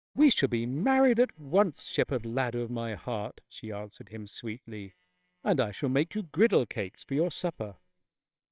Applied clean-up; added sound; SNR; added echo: neural separator model SepFormer WHAMR!.